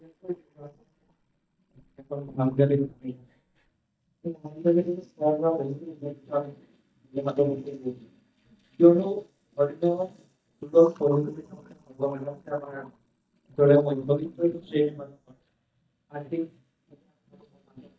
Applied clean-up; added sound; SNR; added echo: neural mask model DeepFilterNet 3.